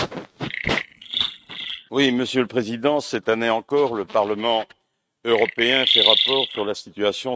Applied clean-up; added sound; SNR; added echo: neural mask model RNNoise.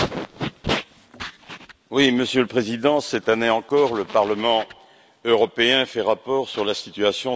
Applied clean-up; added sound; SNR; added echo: none; none; none; none.